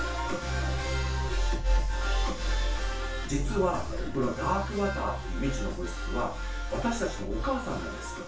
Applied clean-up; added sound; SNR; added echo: none; none; none; reverberation time 0.3 s.